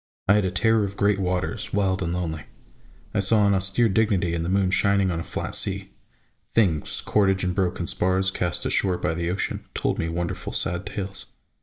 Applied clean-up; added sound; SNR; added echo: neural mask model DeepFilterNet 3.